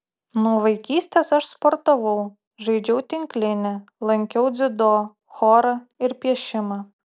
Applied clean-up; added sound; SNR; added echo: none; none; none; none.